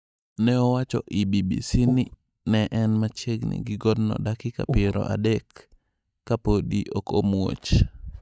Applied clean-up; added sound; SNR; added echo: neural mask model DeepFilterNet 3.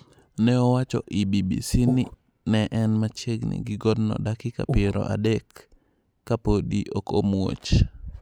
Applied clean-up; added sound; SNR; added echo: none; Breathing; 5 dB; none.